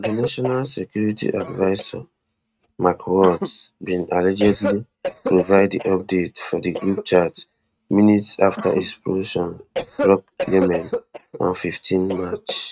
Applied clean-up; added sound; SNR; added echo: neural mask model RNNoise.